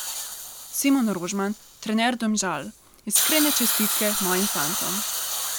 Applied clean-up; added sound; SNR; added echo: none; Hiss; 2 dB; none.